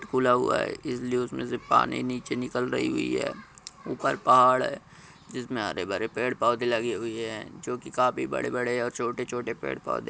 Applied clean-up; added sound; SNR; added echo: none; none; none; none.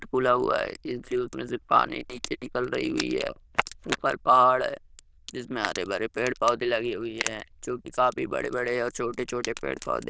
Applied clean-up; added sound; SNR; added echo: neural diffusion model UNIVERSE++.